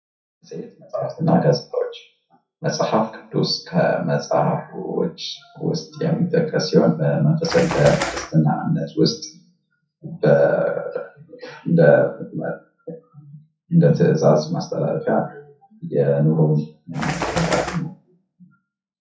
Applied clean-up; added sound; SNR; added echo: classical method WPE with log-MMSE.